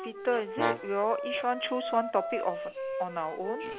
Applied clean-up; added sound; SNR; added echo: none; Wind instrument, woodwind instrument + Brass instrument; 4 dB; none.